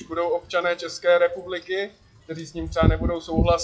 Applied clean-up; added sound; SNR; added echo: classical method WPE with log-MMSE.